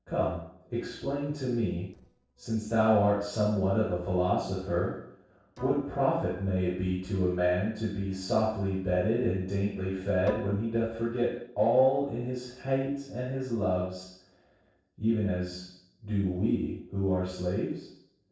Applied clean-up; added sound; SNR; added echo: neural separator model SepFormer DNS4.